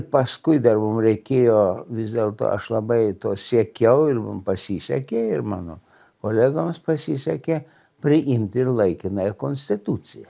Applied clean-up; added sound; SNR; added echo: none; none; none; none.